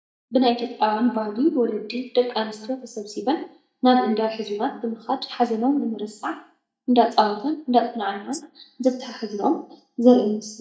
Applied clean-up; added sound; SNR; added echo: neural mask model DeepFilterNet 3.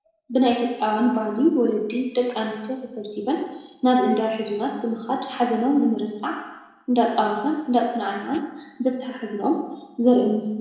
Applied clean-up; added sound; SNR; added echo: neural separator model SepFormer DNS4.